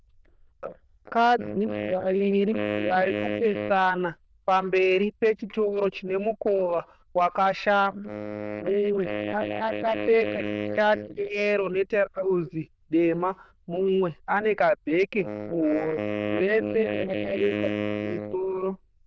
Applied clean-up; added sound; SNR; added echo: neural diffusion model UNIVERSE++.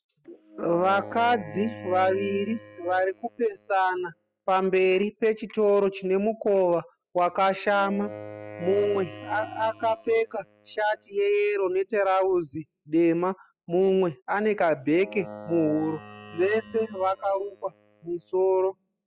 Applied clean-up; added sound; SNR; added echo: classical method spectral subtraction.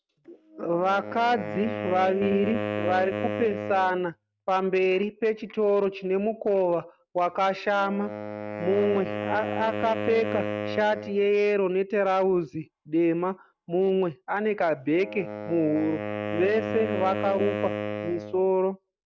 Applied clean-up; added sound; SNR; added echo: neural mask model RNNoise.